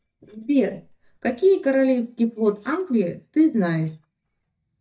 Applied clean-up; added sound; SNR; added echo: neural mask model DeepFilterNet 3.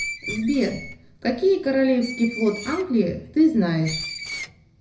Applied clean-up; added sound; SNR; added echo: none; Screech; 13 dB; reverberation time 0.4 s.